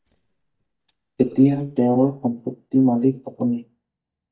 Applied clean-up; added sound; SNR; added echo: neural mask model DeepFilterNet 3.